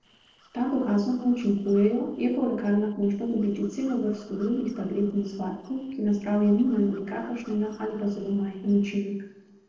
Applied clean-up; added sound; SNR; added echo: neural separator model SepFormer DNS4.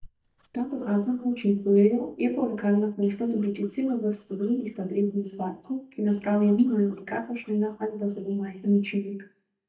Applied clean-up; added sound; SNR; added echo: neural mask model DeepFilterNet 3.